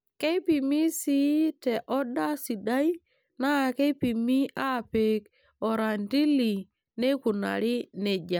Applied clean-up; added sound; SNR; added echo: none; none; none; none.